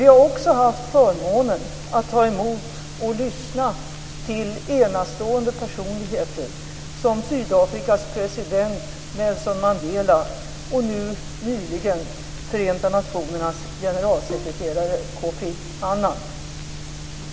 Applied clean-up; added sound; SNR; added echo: none; Bowed string instrument; 17 dB; none.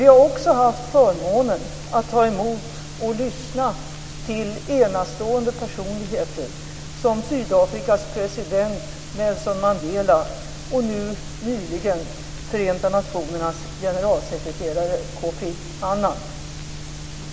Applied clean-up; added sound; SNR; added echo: none; none; none; none.